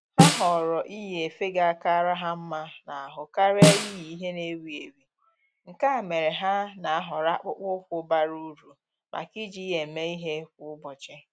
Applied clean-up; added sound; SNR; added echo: none; Snare drum; -3 dB; none.